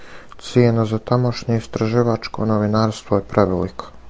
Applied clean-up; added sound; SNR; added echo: none; none; none; none.